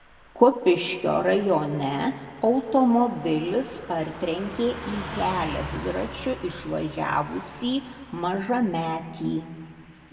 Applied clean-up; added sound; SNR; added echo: none; Car passing by / Truck; 15 dB; reverberation time 1.6 s.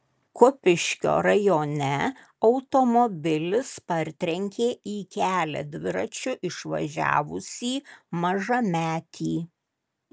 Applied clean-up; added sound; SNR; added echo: none; none; none; none.